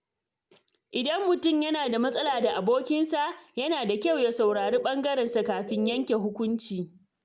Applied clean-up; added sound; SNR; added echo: none; Bird; 8 dB; none.